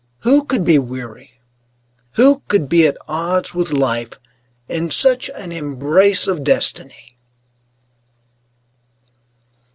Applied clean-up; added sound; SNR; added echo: none; none; none; none.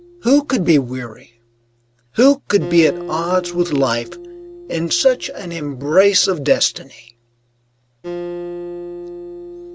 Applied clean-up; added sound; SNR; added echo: none; Acoustic guitar; 13 dB; none.